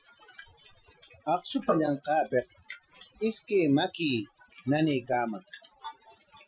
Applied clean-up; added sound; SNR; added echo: classical method Wiener filter.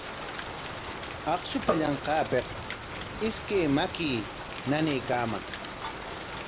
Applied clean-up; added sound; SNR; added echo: none; Rain + Drum; 6 dB; none.